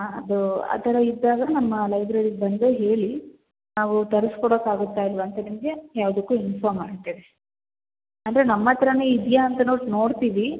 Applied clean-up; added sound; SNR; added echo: none; none; none; none.